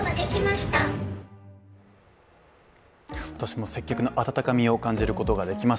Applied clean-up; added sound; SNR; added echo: none; none; none; none.